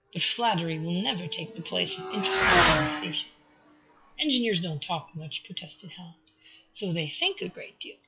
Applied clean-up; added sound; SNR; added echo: classical method WPE with log-MMSE.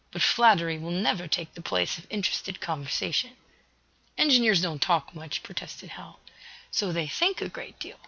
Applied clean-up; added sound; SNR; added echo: none; none; none; none.